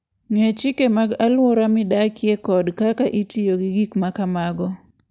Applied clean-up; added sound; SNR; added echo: none; none; none; none.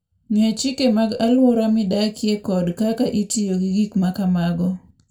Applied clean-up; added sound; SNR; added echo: none; none; none; reverberation time 0.2 s.